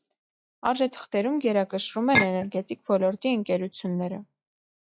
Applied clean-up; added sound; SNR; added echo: classical method log-MMSE.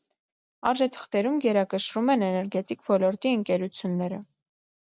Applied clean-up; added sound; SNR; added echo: none; none; none; none.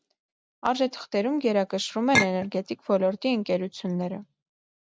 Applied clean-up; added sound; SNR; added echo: none; Chink, clink; 0 dB; none.